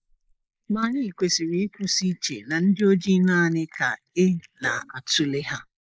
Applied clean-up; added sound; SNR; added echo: neural mask model Resemble Enhance denoiser.